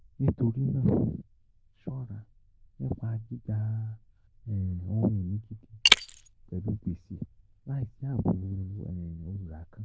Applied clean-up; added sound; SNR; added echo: neural diffusion model UNIVERSE++.